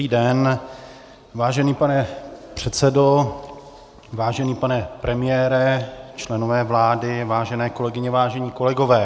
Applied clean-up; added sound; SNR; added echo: none; none; none; none.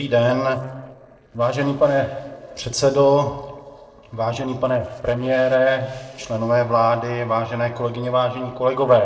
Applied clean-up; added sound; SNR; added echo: neural separator model SepFormer DNS4.